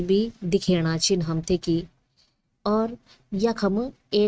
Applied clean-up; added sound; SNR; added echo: neural mask model RNNoise.